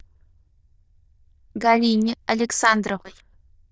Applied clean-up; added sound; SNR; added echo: neural diffusion model UNIVERSE++.